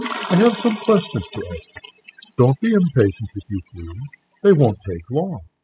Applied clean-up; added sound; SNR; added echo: classical method spectral subtraction.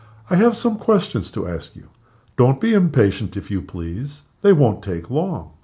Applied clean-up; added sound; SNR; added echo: none; none; none; none.